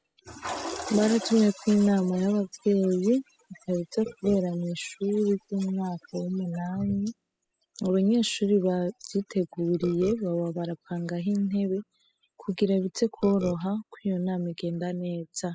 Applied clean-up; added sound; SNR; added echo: classical method spectral subtraction.